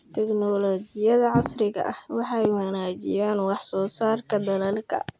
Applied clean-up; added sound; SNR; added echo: none; none; none; none.